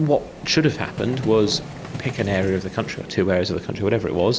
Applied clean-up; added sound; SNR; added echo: none; Vehicle; 13 dB; none.